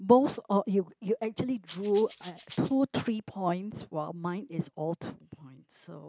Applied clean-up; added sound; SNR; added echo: neural mask model RNNoise.